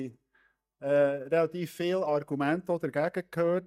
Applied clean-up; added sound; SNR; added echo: neural mask model DeepFilterNet 3.